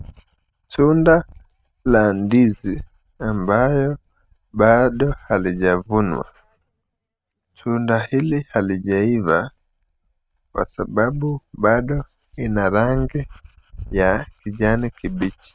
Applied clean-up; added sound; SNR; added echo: neural mask model RNNoise.